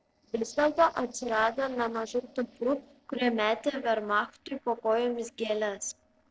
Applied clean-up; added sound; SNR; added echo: neural separator model SepFormer DNS4.